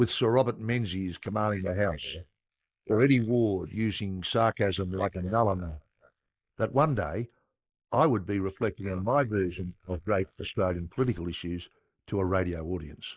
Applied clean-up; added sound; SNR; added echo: neural mask model Resemble Enhance denoiser.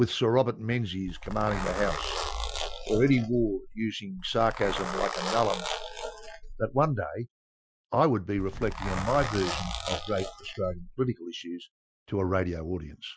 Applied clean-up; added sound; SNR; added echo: classical method Wiener filter.